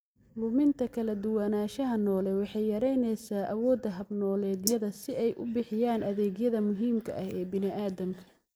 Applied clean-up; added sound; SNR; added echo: neural mask model Resemble Enhance denoiser.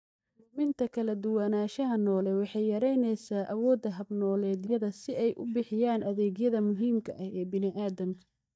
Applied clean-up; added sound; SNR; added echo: neural mask model DeepFilterNet 3.